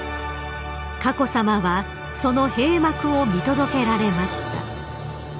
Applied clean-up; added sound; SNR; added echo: none; none; none; none.